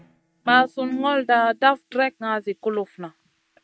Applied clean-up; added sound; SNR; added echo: neural mask model RNNoise.